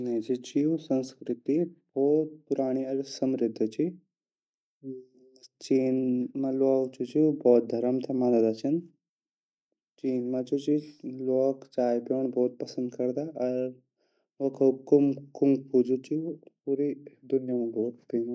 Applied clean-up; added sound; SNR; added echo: neural mask model Resemble Enhance denoiser.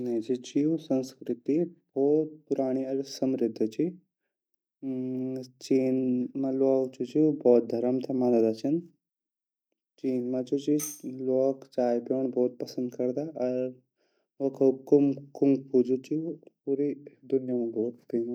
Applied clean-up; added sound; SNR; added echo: none; Tambourine; 17 dB; none.